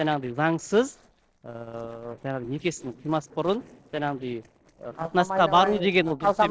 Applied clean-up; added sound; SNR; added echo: neural separator model SepFormer DNS4.